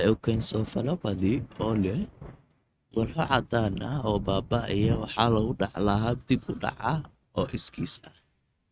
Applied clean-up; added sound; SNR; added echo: neural mask model RNNoise.